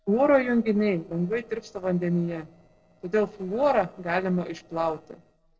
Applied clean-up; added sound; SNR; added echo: neural separator model SepFormer DNS4.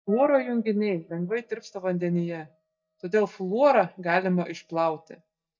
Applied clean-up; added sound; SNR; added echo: neural mask model DeepFilterNet 3.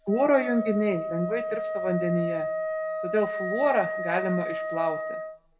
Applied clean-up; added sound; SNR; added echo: none; Wind instrument, woodwind instrument; 3 dB; reverberation time 0.5 s.